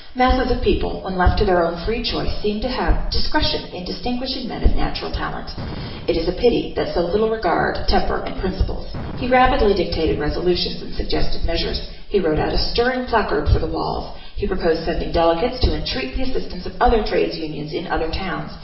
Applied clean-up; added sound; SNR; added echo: none; Explosion; 15 dB; reverberation time 0.7 s.